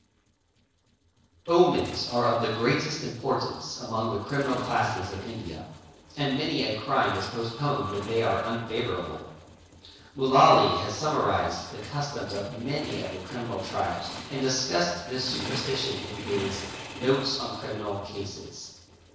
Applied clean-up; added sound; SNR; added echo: neural separator model SepFormer DNS4.